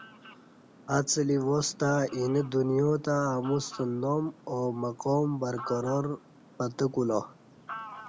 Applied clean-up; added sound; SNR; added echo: none; Fowl; 19 dB; none.